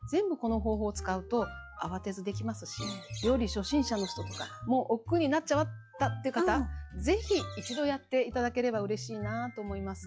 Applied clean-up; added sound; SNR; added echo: classical method log-MMSE.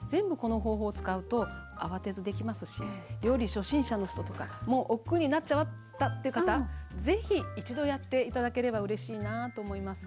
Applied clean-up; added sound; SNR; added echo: none; none; none; none.